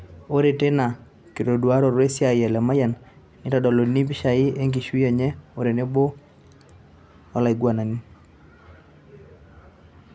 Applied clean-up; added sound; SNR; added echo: none; none; none; none.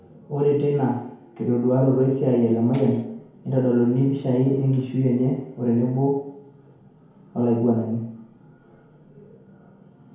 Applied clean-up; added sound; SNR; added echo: none; Tambourine; 19 dB; reverberation time 0.9 s.